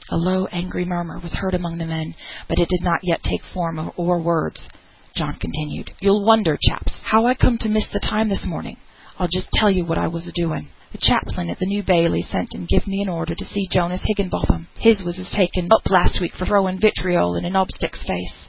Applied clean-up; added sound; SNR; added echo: none; none; none; none.